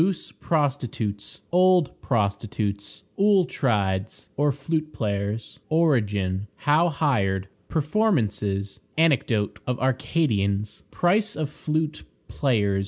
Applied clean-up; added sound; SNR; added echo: none; none; none; none.